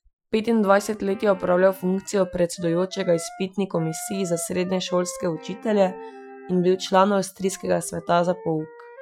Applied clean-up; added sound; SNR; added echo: classical method Wiener filter.